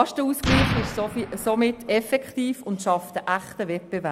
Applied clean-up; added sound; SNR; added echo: none; Explosion; 2 dB; none.